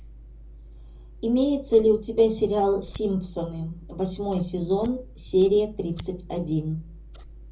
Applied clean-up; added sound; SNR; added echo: none; Scissors; 17 dB; reverberation time 0.4 s.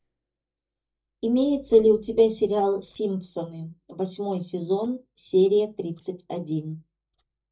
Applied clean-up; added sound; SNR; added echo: neural mask model DeepFilterNet 3.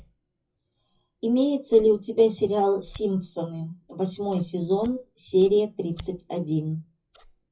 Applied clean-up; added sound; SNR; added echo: classical method WPE with log-MMSE.